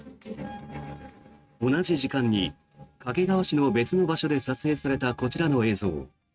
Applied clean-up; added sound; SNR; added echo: neural mask model RNNoise.